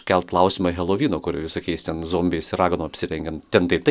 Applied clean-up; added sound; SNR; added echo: none; none; none; none.